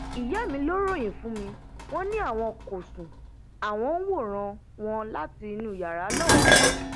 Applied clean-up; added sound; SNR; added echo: none; Dishes, pots, and pans; -2 dB; none.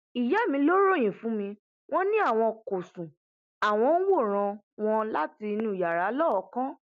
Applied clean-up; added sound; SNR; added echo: none; none; none; none.